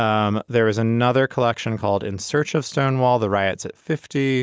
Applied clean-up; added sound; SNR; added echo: none; none; none; none.